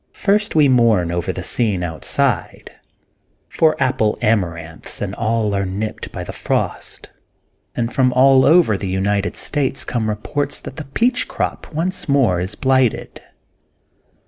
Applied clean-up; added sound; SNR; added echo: none; none; none; none.